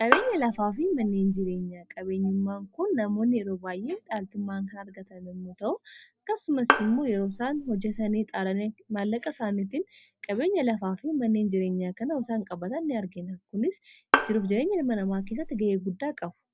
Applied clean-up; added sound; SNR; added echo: none; Bowed string instrument; 2 dB; none.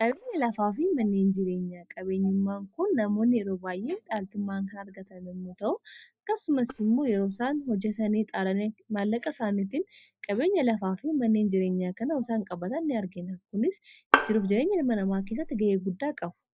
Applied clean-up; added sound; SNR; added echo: neural mask model DeepFilterNet 3.